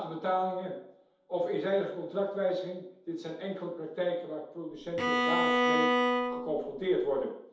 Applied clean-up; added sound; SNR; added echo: none; Bowed string instrument; -4 dB; reverberation time 0.8 s.